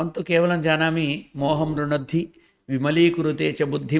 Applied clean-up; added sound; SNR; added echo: neural mask model RNNoise.